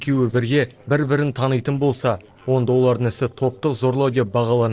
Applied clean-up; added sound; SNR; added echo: neural separator model SepFormer DNS4.